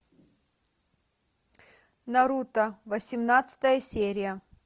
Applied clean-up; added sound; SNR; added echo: none; none; none; none.